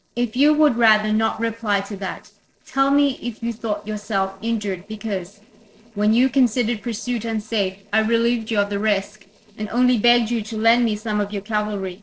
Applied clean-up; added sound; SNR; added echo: neural separator model SepFormer DNS4.